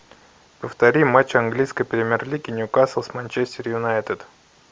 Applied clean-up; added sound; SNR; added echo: none; none; none; none.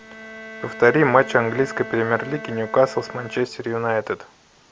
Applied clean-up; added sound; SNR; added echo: none; Bowed string instrument; 15 dB; none.